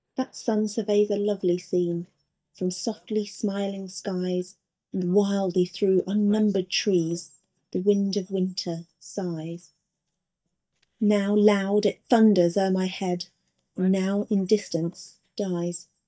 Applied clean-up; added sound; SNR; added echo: neural mask model DeepFilterNet 3.